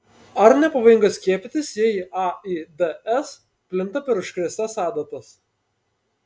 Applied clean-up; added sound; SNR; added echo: none; none; none; none.